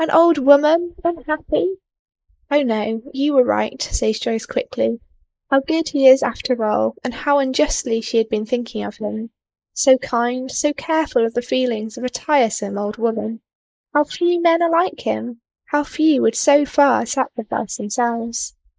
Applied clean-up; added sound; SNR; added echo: neural mask model Resemble Enhance denoiser.